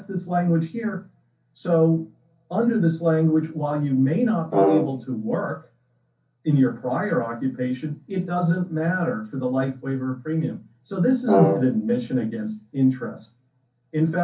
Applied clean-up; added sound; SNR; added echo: none; Brass instrument; 1 dB; reverberation time 0.3 s.